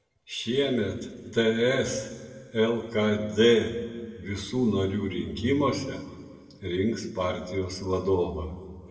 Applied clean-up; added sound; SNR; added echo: none; Bowed string instrument; 17 dB; reverberation time 1.5 s.